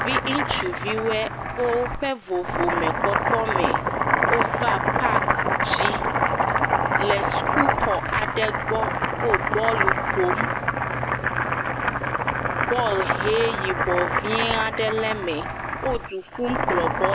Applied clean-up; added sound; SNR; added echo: none; Boiling; -3 dB; none.